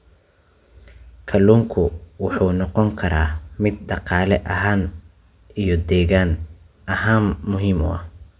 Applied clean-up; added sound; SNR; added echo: none; none; none; none.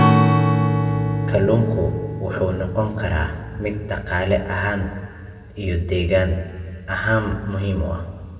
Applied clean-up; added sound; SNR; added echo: none; Strum; 1 dB; reverberation time 1.6 s.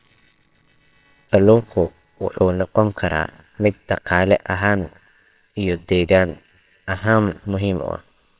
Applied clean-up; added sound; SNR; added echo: neural separator model SepFormer WHAMR!.